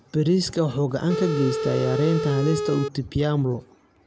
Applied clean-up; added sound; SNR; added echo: none; Telephone; 3 dB; none.